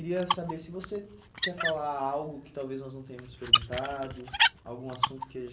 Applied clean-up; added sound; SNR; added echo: none; Squeak; -3 dB; none.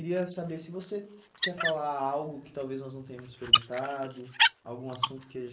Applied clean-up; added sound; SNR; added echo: neural mask model Resemble Enhance denoiser.